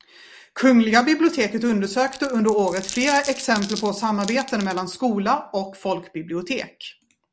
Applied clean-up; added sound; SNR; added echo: none; Glass; 15 dB; none.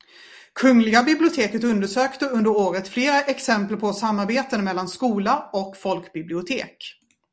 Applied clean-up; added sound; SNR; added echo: none; none; none; none.